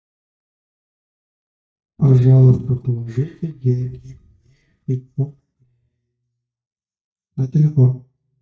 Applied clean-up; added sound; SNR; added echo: neural mask model DeepFilterNet 3.